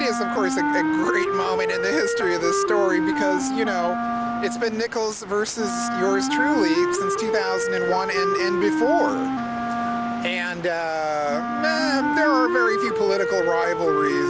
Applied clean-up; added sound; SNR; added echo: none; Wind instrument, woodwind instrument; -1 dB; none.